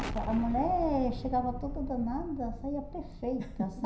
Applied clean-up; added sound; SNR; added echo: none; Explosion; 6 dB; reverberation time 0.5 s.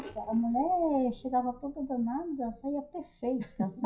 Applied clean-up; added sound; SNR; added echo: classical method WPE with log-MMSE.